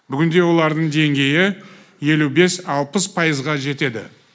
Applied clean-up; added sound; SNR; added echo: none; none; none; none.